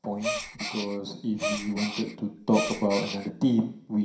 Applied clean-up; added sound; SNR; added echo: none; Gasp; 6 dB; reverberation time 0.5 s.